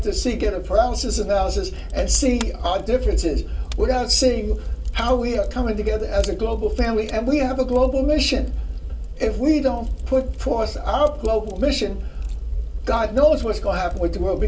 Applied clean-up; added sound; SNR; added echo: none; Fire; 3 dB; reverberation time 0.2 s.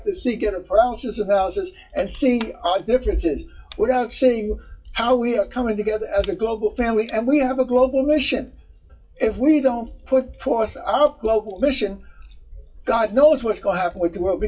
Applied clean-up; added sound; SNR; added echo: classical method WPE with log-MMSE.